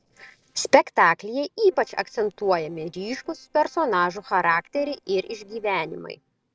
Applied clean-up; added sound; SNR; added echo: neural separator model SepFormer DNS4.